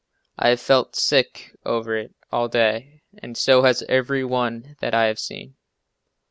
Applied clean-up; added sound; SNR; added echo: none; none; none; none.